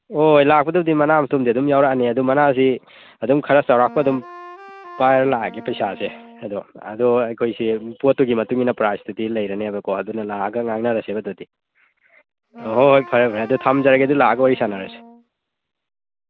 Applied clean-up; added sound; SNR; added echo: none; Wind instrument, woodwind instrument; 19 dB; none.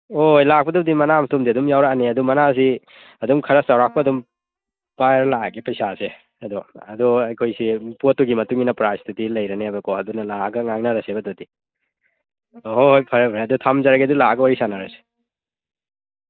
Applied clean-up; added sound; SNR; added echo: neural mask model DeepFilterNet 3.